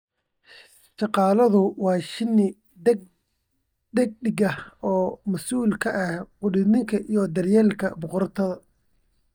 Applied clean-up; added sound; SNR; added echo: neural mask model DeepFilterNet 3.